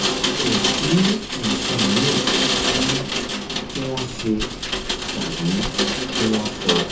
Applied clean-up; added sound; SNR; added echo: none; Rain; -3 dB; reverberation time 0.6 s.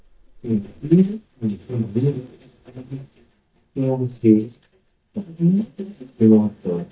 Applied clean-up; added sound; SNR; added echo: neural mask model DeepFilterNet 3.